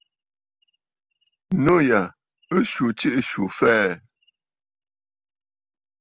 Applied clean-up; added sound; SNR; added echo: none; none; none; none.